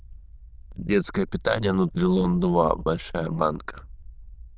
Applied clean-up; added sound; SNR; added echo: neural diffusion model UNIVERSE++.